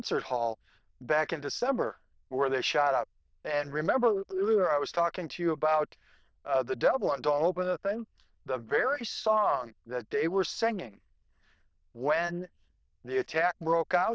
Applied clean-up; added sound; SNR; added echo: neural diffusion model UNIVERSE++.